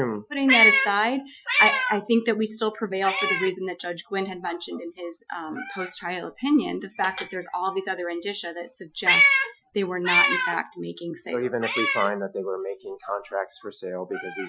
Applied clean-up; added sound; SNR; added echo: classical method Wiener filter.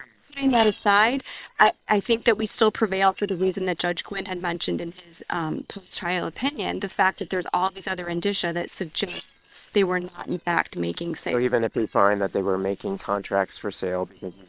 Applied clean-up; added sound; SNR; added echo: neural separator model SepFormer WHAM!.